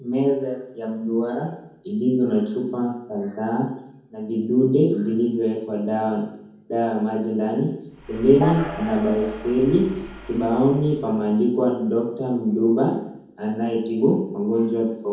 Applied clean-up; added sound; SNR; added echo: none; Train; 13 dB; reverberation time 0.9 s.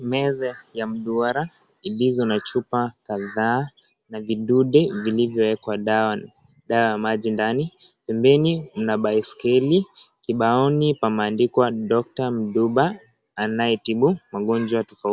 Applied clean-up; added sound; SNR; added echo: none; none; none; none.